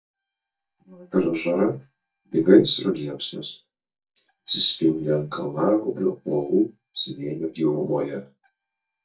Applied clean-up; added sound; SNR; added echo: neural mask model DeepFilterNet 3.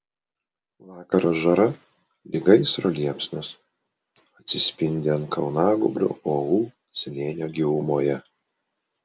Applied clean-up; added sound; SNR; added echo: none; none; none; none.